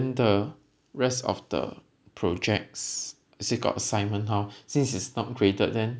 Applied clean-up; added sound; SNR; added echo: none; none; none; none.